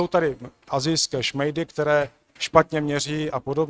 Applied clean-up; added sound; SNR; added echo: neural mask model RNNoise.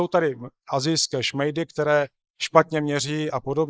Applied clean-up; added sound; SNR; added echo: neural mask model Resemble Enhance denoiser.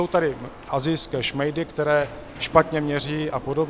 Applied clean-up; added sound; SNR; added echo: none; Alarm; 16 dB; none.